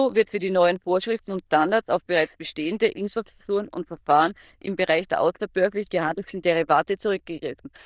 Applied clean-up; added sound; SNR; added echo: neural diffusion model UNIVERSE++.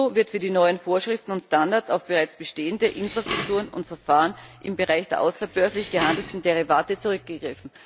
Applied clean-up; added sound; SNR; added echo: none; Dishes, pots, and pans; 12 dB; none.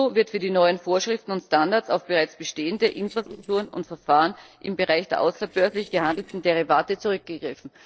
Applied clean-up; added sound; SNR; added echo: neural separator model SepFormer DNS4.